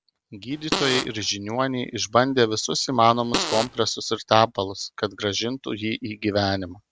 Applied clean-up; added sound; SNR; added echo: none; Fart; 4 dB; none.